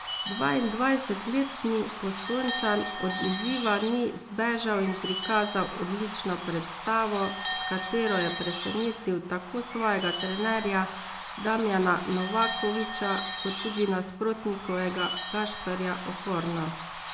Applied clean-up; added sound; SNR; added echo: none; Bird / Bell; 7 dB; none.